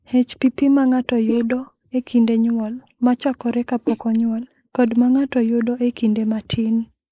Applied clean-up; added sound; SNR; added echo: neural mask model Resemble Enhance denoiser.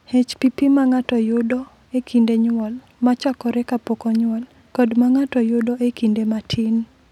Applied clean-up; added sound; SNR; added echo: none; none; none; none.